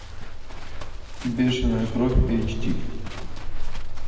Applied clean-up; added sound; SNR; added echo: none; Livestock, farm animals, working animals; 0 dB; reverberation time 2.0 s.